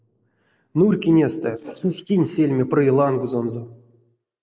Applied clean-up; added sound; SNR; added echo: neural mask model Resemble Enhance denoiser.